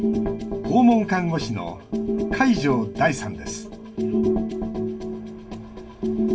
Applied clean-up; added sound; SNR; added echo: none; none; none; reverberation time 0.1 s.